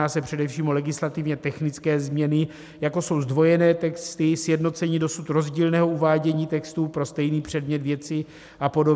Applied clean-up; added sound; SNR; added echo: none; none; none; none.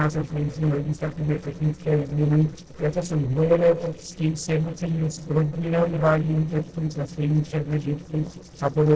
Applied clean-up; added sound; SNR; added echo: neural separator model SepFormer DNS4.